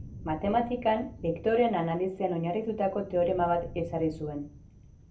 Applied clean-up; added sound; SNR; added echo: none; Thunder; 16 dB; reverberation time 0.3 s.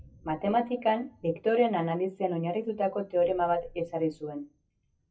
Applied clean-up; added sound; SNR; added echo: classical method WPE with log-MMSE.